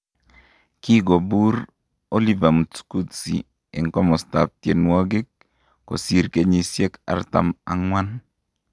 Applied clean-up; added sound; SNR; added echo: none; none; none; none.